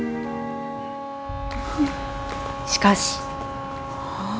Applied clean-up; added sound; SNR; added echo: none; Wind instrument, woodwind instrument + Clapping; 5 dB; none.